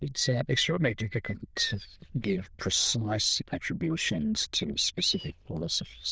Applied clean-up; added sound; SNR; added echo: neural diffusion model UNIVERSE++.